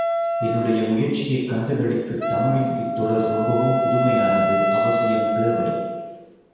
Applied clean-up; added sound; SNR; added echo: none; Wind instrument, woodwind instrument; 0 dB; reverberation time 1.2 s.